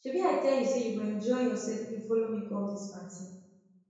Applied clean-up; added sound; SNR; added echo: none; none; none; reverberation time 1.0 s.